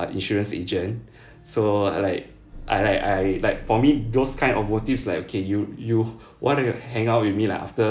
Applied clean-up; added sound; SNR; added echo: none; Engine; 13 dB; none.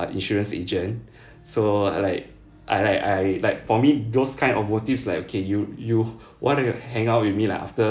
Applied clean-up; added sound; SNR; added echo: none; none; none; none.